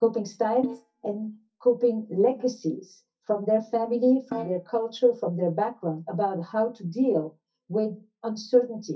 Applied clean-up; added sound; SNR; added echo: neural mask model DeepFilterNet 3.